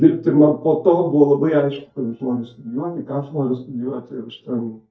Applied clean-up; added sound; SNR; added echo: neural mask model DeepFilterNet 3.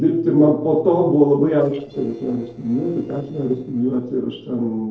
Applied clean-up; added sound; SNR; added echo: neural separator model SepFormer DNS4.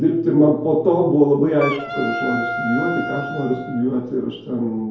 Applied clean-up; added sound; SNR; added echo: none; Wind instrument, woodwind instrument; 8 dB; reverberation time 2.3 s.